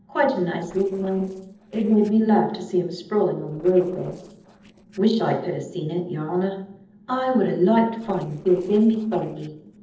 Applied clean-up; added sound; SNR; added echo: neural separator model SepFormer DNS4.